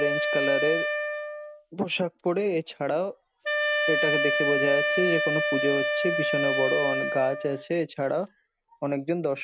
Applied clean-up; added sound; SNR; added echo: none; Wind instrument, woodwind instrument; 0 dB; none.